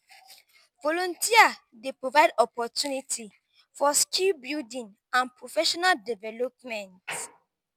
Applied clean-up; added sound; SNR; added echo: none; none; none; none.